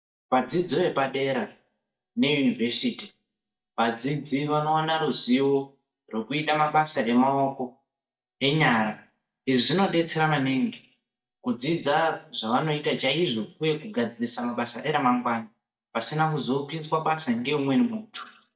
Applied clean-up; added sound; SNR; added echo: neural mask model DeepFilterNet 3.